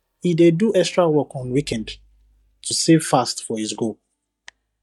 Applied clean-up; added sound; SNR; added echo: neural mask model DeepFilterNet 3.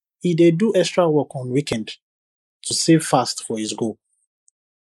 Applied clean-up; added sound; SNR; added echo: neural mask model Resemble Enhance denoiser.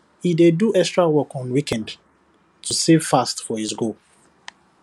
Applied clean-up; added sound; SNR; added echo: none; none; none; none.